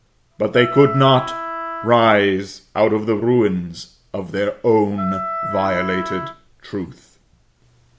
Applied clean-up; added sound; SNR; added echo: none; Wind instrument, woodwind instrument; 8 dB; none.